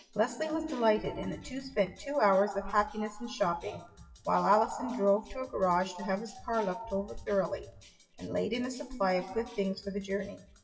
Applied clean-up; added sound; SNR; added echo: classical method WPE with log-MMSE.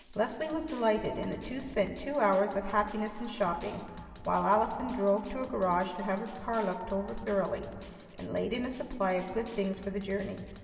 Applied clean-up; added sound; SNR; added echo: none; Drum; 19 dB; reverberation time 2.5 s.